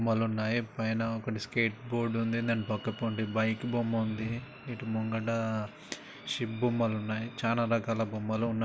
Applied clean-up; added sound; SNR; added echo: none; none; none; none.